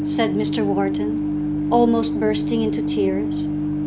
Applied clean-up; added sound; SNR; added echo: none; Microwave oven; -1 dB; none.